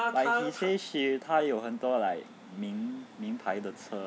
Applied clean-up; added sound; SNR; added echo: none; none; none; none.